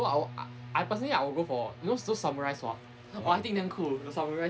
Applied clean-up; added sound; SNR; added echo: none; none; none; none.